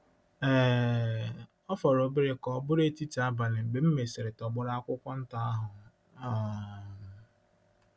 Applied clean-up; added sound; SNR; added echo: none; none; none; none.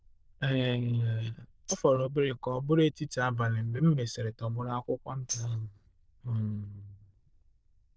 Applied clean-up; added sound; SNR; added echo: neural diffusion model UNIVERSE++.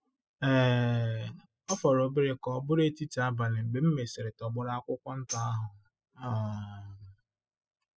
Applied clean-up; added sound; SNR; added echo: classical method spectral subtraction.